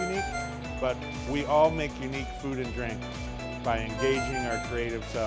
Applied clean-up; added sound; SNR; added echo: none; Ringtone + Bowed string instrument; 8 dB; none.